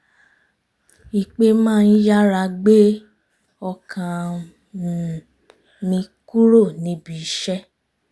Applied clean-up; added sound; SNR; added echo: none; none; none; none.